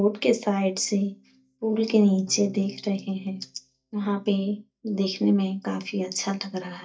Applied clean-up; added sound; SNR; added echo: neural mask model DeepFilterNet 3.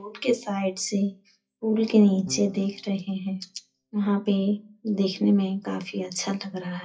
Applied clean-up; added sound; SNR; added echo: classical method WPE with log-MMSE.